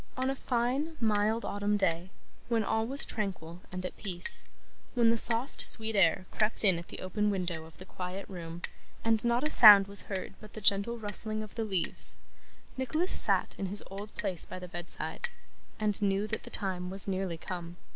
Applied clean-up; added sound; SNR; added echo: none; Chink, clink; 13 dB; none.